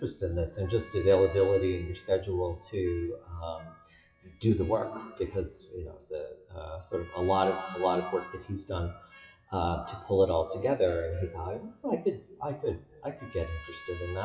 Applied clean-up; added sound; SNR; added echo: classical method WPE with log-MMSE.